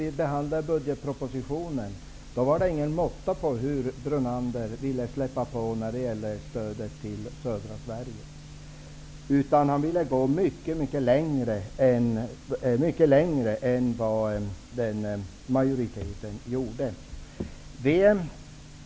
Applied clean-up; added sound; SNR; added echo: none; none; none; none.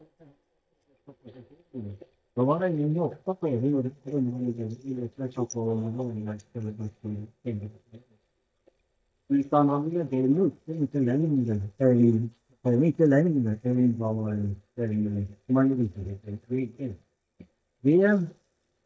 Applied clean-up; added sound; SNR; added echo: neural mask model DeepFilterNet 3.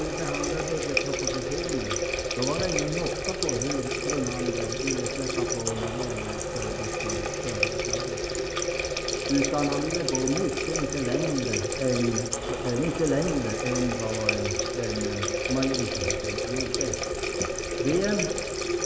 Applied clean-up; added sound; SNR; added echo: none; Water tap, faucet; -1 dB; reverberation time 3.0 s.